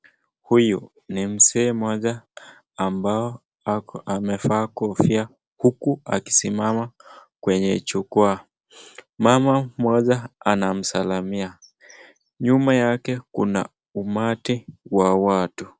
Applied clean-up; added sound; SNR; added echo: none; none; none; none.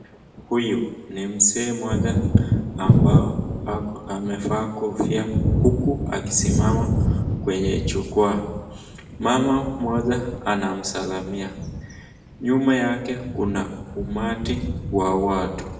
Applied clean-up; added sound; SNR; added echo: none; Thunder; 0 dB; reverberation time 0.9 s.